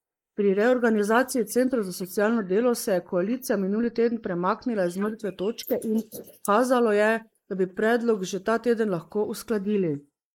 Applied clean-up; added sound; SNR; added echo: neural mask model Resemble Enhance denoiser.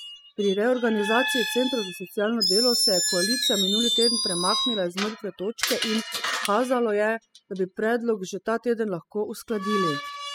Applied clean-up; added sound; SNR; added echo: classical method spectral subtraction.